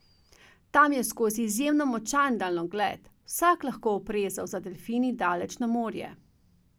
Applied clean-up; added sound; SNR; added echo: none; none; none; none.